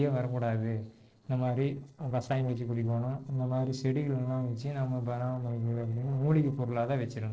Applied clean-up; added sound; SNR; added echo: neural separator model SepFormer DNS4.